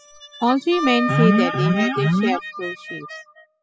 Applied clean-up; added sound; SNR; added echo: classical method spectral subtraction.